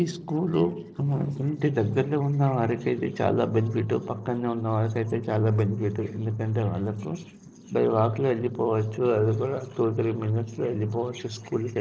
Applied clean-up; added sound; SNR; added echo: neural separator model SepFormer DNS4.